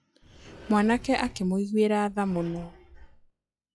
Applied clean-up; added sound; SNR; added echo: classical method log-MMSE.